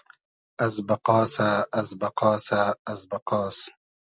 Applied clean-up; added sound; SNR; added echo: none; none; none; none.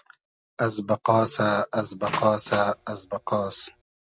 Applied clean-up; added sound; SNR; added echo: none; Door; 12 dB; none.